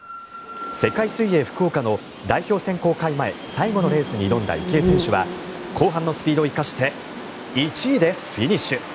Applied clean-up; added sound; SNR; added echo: none; Insect; 4 dB; none.